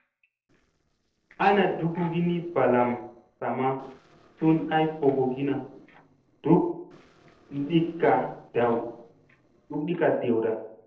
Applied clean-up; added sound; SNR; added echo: neural separator model SepFormer DNS4.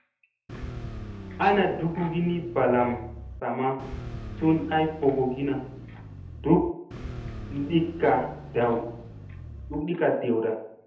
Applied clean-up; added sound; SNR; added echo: none; Car; 11 dB; reverberation time 0.7 s.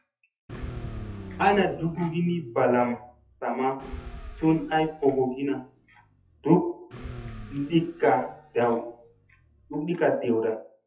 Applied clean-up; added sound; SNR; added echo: classical method WPE with log-MMSE.